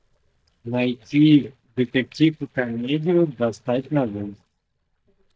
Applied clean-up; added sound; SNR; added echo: neural mask model DeepFilterNet 3.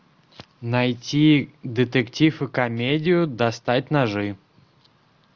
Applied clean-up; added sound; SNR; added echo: none; none; none; none.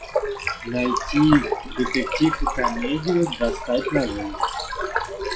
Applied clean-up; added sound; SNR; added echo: classical method WPE with log-MMSE.